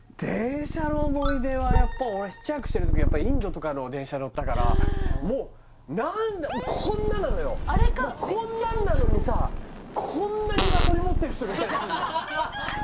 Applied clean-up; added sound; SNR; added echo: none; Purr + Fart; -3 dB; none.